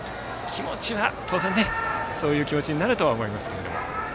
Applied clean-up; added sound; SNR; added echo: none; Chime; 19 dB; none.